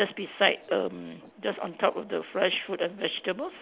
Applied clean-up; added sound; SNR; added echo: none; none; none; none.